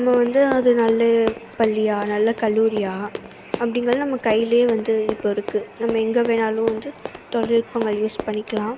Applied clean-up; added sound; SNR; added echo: none; Run; 13 dB; none.